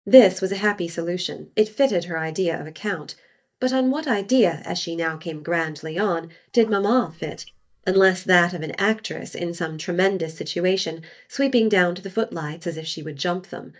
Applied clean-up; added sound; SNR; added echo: neural mask model DeepFilterNet 3.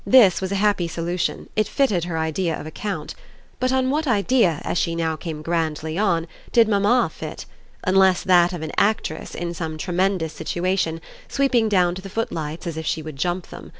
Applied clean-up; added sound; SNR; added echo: none; none; none; none.